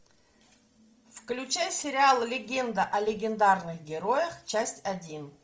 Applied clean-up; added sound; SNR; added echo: none; none; none; none.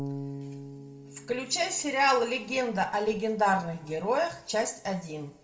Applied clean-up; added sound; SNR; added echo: none; Bass guitar; 15 dB; reverberation time 1.3 s.